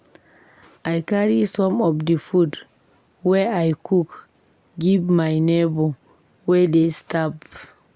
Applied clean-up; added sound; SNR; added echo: none; none; none; none.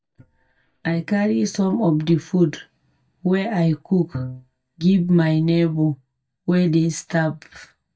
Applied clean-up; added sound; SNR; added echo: neural mask model DeepFilterNet 3.